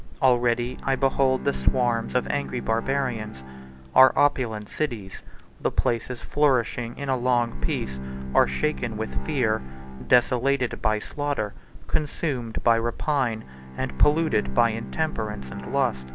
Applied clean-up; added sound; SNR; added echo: none; Bowed string instrument; 14 dB; none.